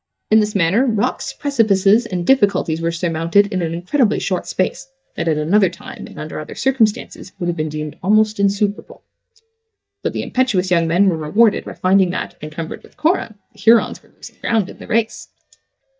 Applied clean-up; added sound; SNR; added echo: neural mask model DeepFilterNet 3.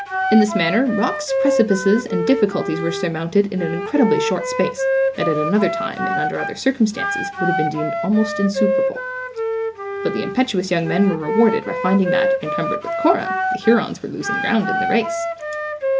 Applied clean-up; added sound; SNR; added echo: none; Wind instrument, woodwind instrument; 2 dB; none.